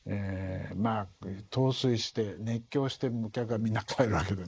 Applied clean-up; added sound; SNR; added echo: neural mask model Resemble Enhance denoiser.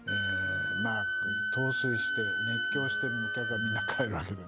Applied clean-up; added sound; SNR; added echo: none; Wind instrument, woodwind instrument; -4 dB; none.